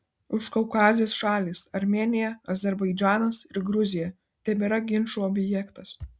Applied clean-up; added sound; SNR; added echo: none; none; none; none.